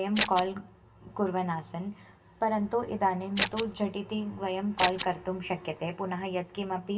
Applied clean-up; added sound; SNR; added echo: none; Scissors; 1 dB; reverberation time 0.2 s.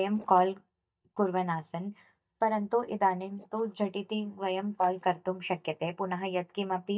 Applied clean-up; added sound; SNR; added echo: neural mask model DeepFilterNet 3.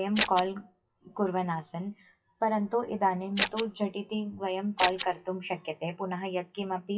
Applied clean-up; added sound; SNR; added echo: classical method WPE with log-MMSE.